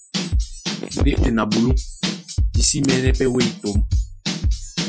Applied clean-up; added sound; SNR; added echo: classical method Wiener filter.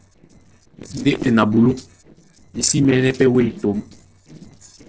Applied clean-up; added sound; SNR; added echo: neural separator model SepFormer DNS4.